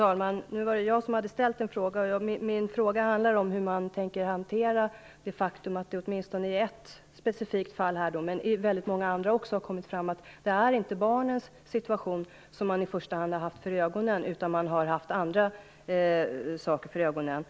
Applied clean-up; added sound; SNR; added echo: none; none; none; none.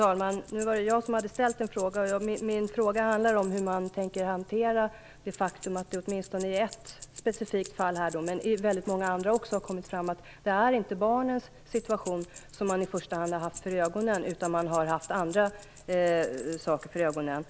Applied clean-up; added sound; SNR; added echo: none; Keys jangling; 19 dB; none.